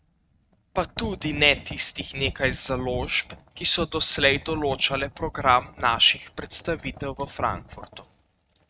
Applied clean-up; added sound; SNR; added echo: neural mask model RNNoise.